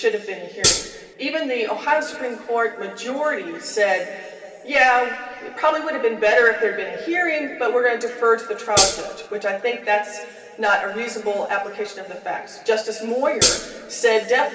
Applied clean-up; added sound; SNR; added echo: none; Hi-hat; -2 dB; reverberation time 2.9 s.